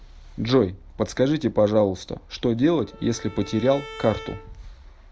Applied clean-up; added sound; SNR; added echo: none; Bowed string instrument; 18 dB; none.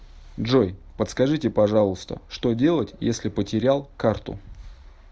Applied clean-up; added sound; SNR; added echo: none; none; none; none.